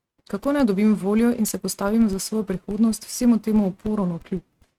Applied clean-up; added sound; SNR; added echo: neural mask model RNNoise.